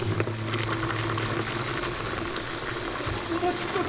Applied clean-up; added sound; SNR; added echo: none; Fill (with liquid) / Water tap, faucet; -2 dB; reverberation time 0.5 s.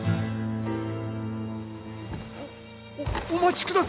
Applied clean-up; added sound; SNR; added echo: none; none; none; none.